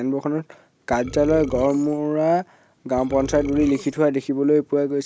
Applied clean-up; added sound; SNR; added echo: none; Burping, eructation; 13 dB; none.